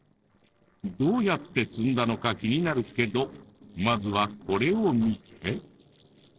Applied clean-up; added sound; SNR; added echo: neural separator model SepFormer DNS4.